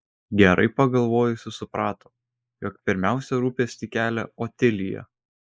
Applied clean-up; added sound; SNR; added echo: neural mask model Resemble Enhance denoiser.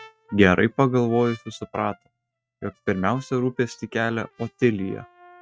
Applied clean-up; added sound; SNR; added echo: neural mask model RNNoise.